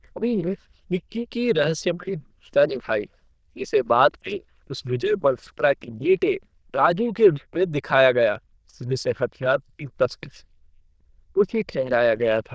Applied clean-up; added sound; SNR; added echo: neural diffusion model UNIVERSE++.